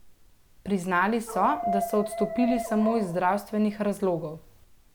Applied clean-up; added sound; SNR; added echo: none; Dog; 7 dB; none.